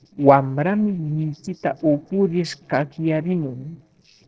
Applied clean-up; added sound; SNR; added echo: neural separator model SepFormer DNS4.